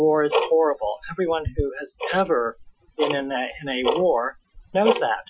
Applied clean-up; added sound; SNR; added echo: classical method Wiener filter.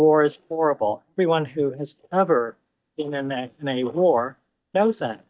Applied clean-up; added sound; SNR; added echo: neural mask model DeepFilterNet 3.